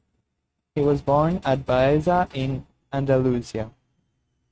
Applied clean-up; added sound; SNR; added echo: neural mask model RNNoise.